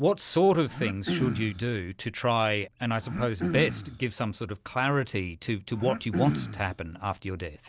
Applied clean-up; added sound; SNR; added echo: none; Cough; 6 dB; none.